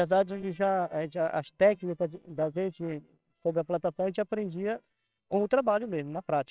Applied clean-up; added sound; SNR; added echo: neural separator model SepFormer WHAMR!.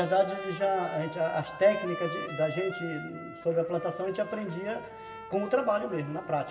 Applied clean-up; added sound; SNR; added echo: none; Trumpet; 13 dB; reverberation time 2.4 s.